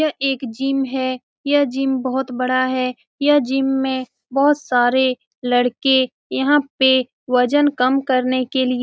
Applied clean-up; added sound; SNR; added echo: none; none; none; none.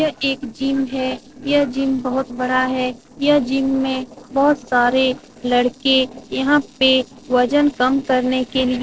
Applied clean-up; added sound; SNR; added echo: neural separator model SepFormer DNS4.